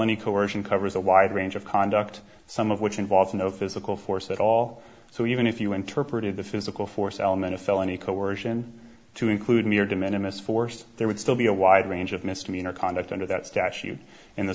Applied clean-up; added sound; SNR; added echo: none; none; none; none.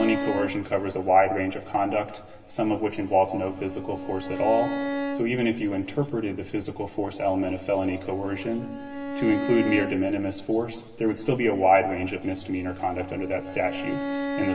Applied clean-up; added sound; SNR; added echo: none; Bowed string instrument; 9 dB; reverberation time 1.3 s.